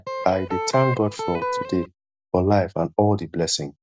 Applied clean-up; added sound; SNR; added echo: none; Electric guitar; 5 dB; none.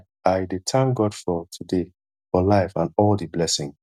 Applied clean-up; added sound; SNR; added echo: none; none; none; none.